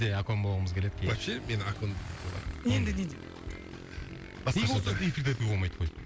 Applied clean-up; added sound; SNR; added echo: none; Motorcycle / Engine; 15 dB; none.